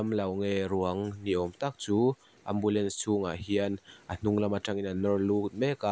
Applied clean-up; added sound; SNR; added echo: none; none; none; none.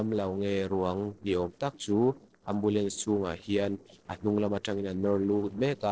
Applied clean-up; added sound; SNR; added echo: neural separator model SepFormer DNS4.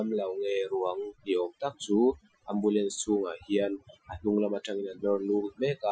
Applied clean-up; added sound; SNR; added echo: classical method Wiener filter.